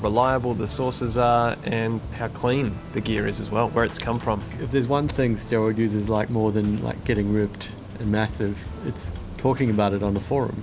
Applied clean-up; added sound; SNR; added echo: none; Ocean; 20 dB; none.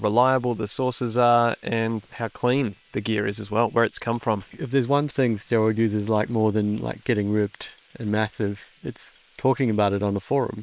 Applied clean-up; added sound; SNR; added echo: neural separator model SepFormer WHAM!.